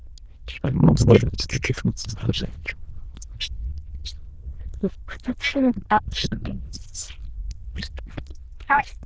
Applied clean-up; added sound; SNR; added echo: neural diffusion model UNIVERSE++.